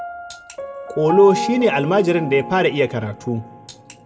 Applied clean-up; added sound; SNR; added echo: none; Piano; 10 dB; reverberation time 0.3 s.